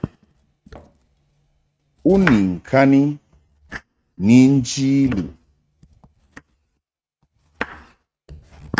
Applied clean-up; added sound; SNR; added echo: neural mask model RNNoise.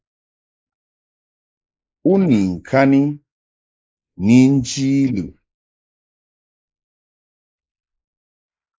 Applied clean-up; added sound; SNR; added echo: neural mask model Resemble Enhance denoiser.